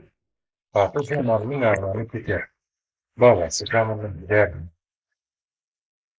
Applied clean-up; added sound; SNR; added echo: neural mask model Resemble Enhance denoiser.